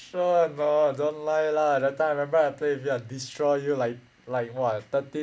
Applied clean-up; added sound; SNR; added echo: none; none; none; none.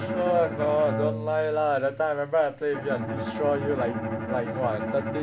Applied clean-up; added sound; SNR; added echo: none; Bowed string instrument; 6 dB; none.